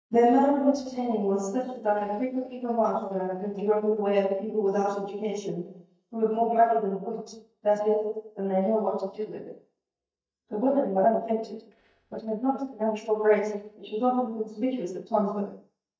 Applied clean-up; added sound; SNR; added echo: neural mask model DeepFilterNet 3.